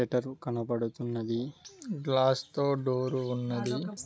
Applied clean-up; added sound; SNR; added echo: none; none; none; none.